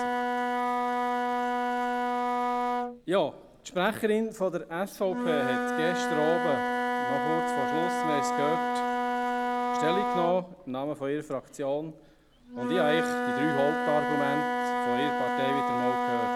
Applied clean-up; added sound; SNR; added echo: none; Wind instrument, woodwind instrument; -2 dB; none.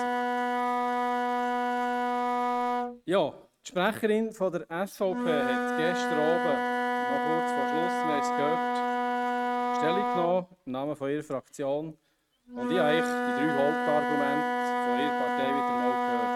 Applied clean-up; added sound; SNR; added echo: neural mask model RNNoise.